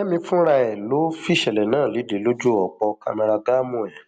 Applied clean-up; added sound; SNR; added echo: none; none; none; none.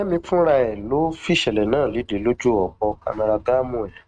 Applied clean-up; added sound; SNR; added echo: neural mask model RNNoise.